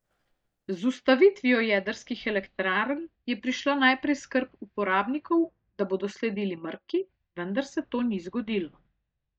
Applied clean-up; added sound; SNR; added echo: neural mask model DeepFilterNet 3.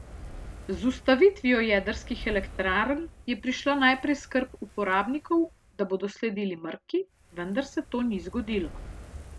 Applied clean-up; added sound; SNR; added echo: none; Fire; 16 dB; none.